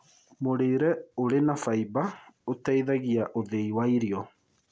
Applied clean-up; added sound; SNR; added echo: none; none; none; none.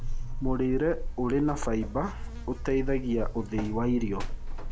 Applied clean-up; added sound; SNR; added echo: none; Buzz; 2 dB; none.